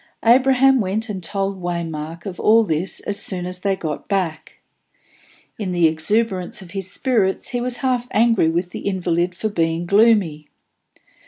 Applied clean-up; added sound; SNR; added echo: none; none; none; none.